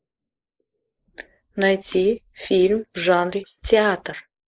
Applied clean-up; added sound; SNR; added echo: neural mask model Resemble Enhance denoiser.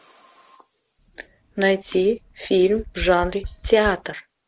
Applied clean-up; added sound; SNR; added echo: none; Tap; 14 dB; none.